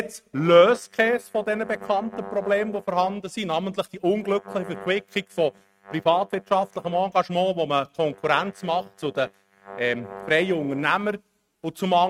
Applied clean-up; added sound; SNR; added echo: neural mask model RNNoise.